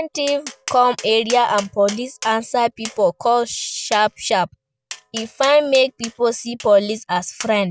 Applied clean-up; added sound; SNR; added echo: none; Tap; 17 dB; none.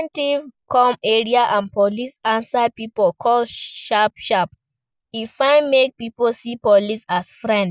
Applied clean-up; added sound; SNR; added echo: none; none; none; none.